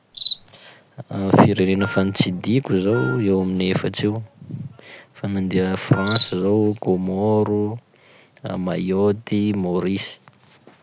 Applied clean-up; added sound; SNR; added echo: none; Wind instrument, woodwind instrument + Cricket; 12 dB; none.